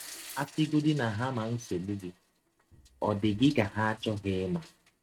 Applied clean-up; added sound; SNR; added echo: neural mask model RNNoise.